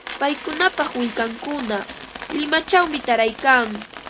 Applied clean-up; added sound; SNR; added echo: none; Coin (dropping); 11 dB; none.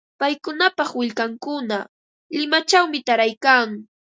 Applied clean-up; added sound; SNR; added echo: none; none; none; none.